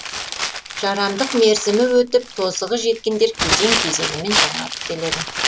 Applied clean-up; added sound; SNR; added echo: none; Crumpling, crinkling; 4 dB; none.